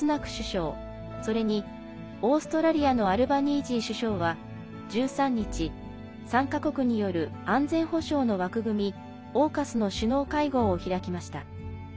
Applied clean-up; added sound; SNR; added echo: none; none; none; none.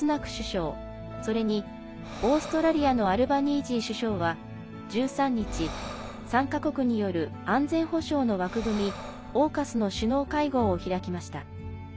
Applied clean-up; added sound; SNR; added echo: none; Breathing; 14 dB; none.